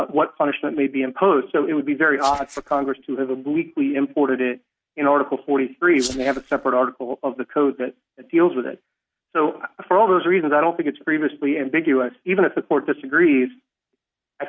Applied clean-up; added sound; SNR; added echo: neural mask model RNNoise.